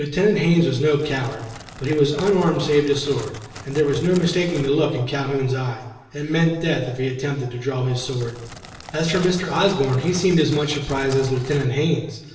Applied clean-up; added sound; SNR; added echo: none; Crackle; 17 dB; reverberation time 1.0 s.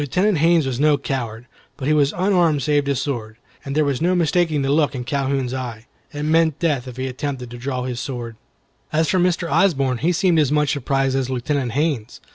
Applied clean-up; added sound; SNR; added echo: none; none; none; none.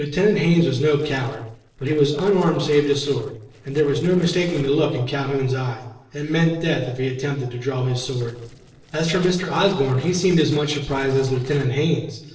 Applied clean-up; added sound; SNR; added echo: neural separator model SepFormer DNS4.